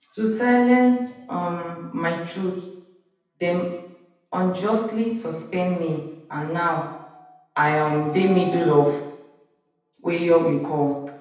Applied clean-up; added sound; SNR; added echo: none; none; none; reverberation time 0.8 s.